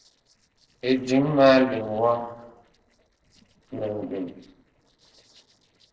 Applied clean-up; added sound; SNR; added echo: neural separator model SepFormer DNS4.